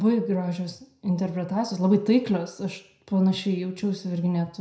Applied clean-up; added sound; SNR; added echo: none; none; none; reverberation time 0.4 s.